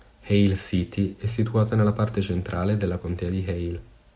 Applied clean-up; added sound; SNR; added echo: none; none; none; none.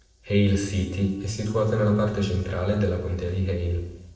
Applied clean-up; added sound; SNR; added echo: neural separator model SepFormer DNS4.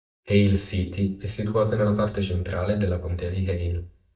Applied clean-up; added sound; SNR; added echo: neural mask model DeepFilterNet 3.